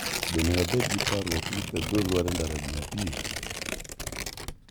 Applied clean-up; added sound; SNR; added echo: none; Tearing; 2 dB; none.